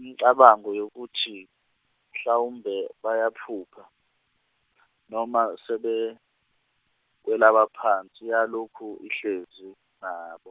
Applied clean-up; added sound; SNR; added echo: none; none; none; none.